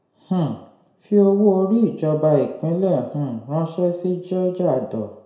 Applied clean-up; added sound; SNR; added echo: none; none; none; reverberation time 0.6 s.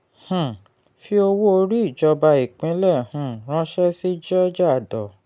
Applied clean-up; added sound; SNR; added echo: none; none; none; none.